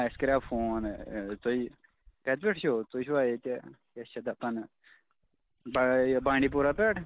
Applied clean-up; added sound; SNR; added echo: none; Fire; 20 dB; none.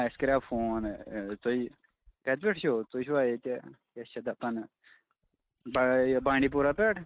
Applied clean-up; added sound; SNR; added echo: neural mask model RNNoise.